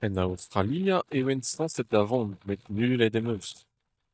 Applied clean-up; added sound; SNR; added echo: neural mask model DeepFilterNet 3.